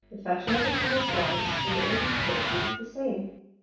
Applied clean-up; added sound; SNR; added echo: none; Electric guitar; -2 dB; reverberation time 0.7 s.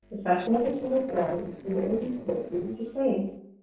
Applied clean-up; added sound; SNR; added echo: neural separator model SepFormer DNS4.